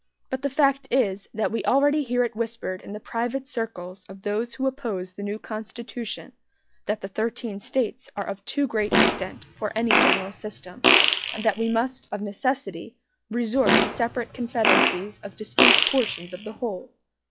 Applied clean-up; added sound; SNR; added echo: classical method log-MMSE.